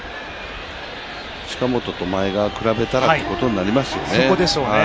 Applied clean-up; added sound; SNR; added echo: none; none; none; none.